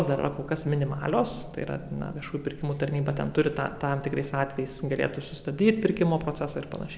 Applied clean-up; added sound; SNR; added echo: none; none; none; none.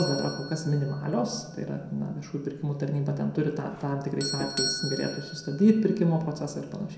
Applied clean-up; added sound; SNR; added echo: none; Doorbell; 11 dB; reverberation time 0.6 s.